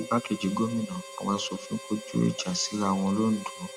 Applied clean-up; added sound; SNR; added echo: none; Harmonica; 13 dB; none.